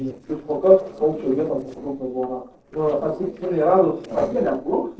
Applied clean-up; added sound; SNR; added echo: neural separator model SepFormer DNS4.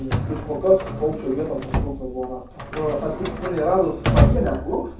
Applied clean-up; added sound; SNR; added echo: none; Drawer open or close; 1 dB; reverberation time 0.6 s.